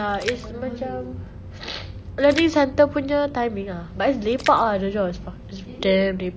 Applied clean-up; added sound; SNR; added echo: none; Splash, splatter; 18 dB; none.